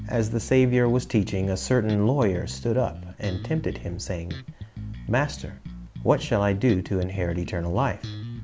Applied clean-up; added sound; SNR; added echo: none; Bass guitar; 12 dB; none.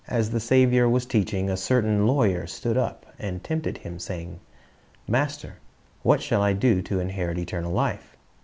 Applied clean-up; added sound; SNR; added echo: none; none; none; none.